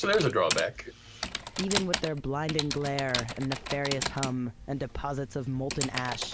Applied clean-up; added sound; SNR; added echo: none; Typing; 5 dB; none.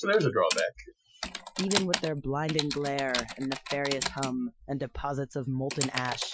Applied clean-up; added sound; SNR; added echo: classical method Wiener filter.